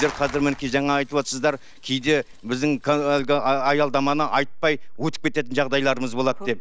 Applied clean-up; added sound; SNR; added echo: none; Mechanisms / Bicycle; 10 dB; none.